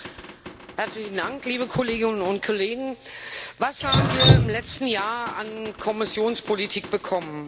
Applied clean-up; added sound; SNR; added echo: none; Drip; 0 dB; none.